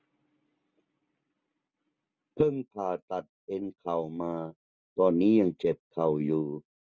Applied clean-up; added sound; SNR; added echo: none; none; none; none.